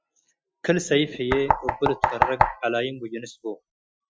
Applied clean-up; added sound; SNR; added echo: classical method Wiener filter.